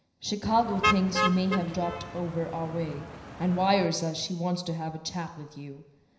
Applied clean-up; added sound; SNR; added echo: none; Motor vehicle (road); 4 dB; reverberation time 0.9 s.